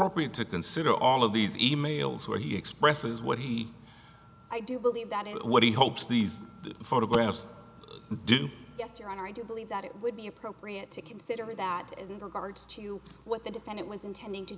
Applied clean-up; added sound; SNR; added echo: none; none; none; none.